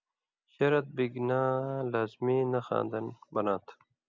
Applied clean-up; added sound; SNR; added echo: none; none; none; none.